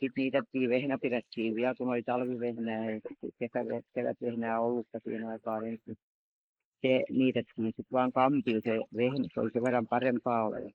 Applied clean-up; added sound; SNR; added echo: neural mask model Resemble Enhance denoiser.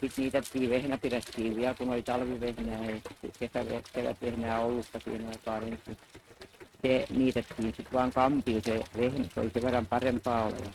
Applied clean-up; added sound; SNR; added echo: neural mask model RNNoise.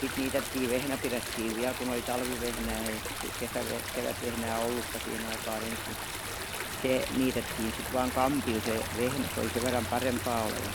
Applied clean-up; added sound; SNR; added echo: none; Stream; 3 dB; none.